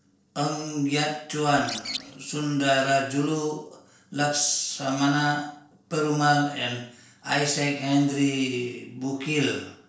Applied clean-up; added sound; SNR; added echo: neural separator model SepFormer DNS4.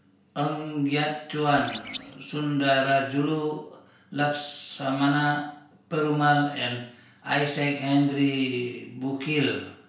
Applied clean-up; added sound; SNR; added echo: none; Bird; 8 dB; reverberation time 0.5 s.